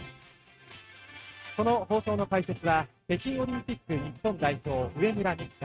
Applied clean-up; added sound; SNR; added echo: neural mask model RNNoise.